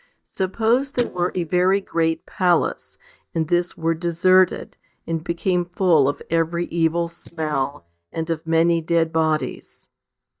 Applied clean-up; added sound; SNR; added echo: neural mask model DeepFilterNet 3.